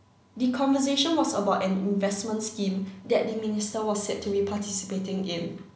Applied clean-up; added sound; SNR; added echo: none; none; none; none.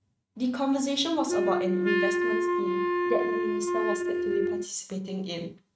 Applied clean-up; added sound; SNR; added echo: neural mask model RNNoise.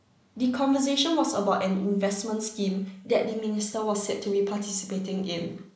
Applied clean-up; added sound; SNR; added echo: neural mask model Resemble Enhance denoiser.